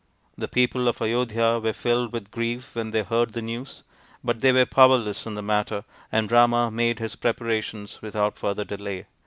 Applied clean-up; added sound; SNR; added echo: none; none; none; none.